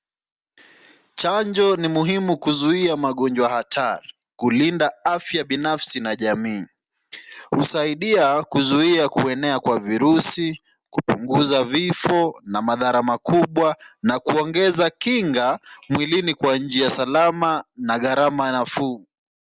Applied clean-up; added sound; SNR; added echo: none; none; none; none.